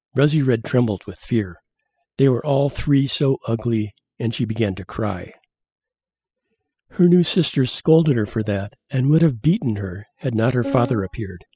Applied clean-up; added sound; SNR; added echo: classical method spectral subtraction.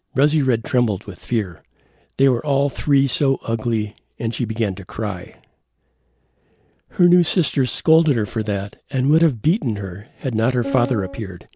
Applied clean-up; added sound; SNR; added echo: none; Piano; 7 dB; none.